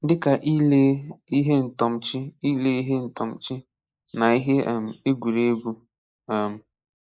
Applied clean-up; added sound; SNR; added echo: neural mask model Resemble Enhance denoiser.